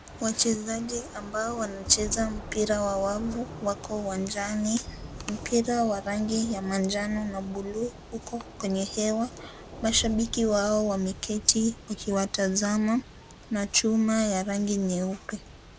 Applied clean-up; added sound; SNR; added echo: none; Thunder / Rain; 14 dB; none.